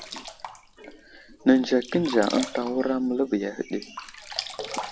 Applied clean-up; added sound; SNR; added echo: none; Sink (filling or washing); 12 dB; none.